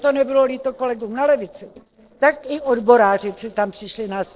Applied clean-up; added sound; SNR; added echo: neural separator model SepFormer DNS4.